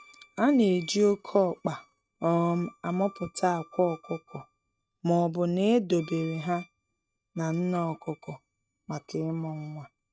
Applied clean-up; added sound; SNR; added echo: neural mask model RNNoise.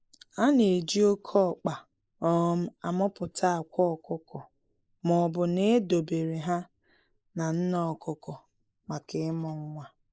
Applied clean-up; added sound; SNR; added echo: neural mask model Resemble Enhance denoiser.